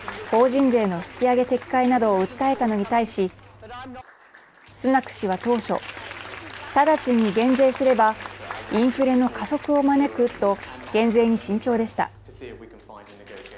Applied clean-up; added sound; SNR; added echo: none; Applause / Crowd; 17 dB; none.